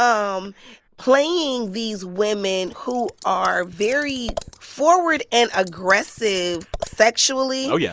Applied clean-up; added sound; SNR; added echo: neural mask model Resemble Enhance denoiser.